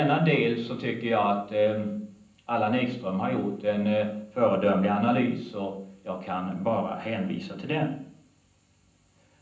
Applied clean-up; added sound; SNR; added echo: none; none; none; reverberation time 0.6 s.